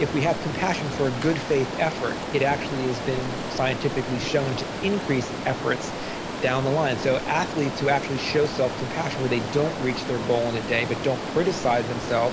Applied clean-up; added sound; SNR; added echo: none; Stream; 5 dB; none.